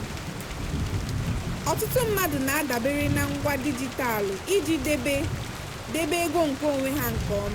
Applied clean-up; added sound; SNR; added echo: none; Thunder / Rain; 4 dB; none.